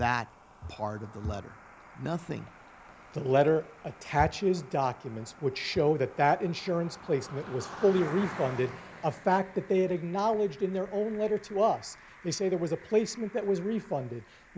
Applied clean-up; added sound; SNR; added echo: none; Cricket; 18 dB; none.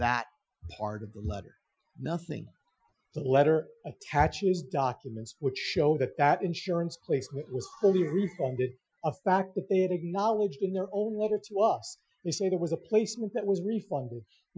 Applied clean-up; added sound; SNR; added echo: classical method Wiener filter.